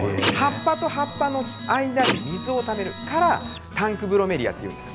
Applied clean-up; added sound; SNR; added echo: none; Printer; 5 dB; none.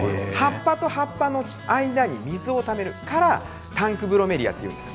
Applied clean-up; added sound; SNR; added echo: none; none; none; none.